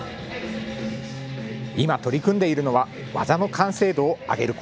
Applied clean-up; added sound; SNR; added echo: none; none; none; none.